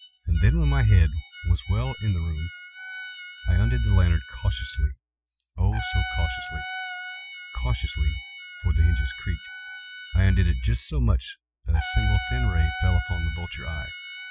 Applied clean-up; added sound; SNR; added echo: classical method Wiener filter.